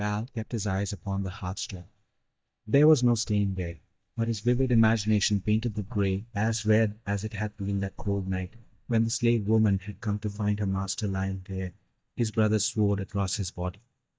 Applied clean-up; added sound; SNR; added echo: neural mask model DeepFilterNet 3.